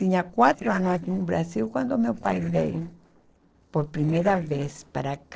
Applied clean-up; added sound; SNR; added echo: neural separator model SepFormer DNS4.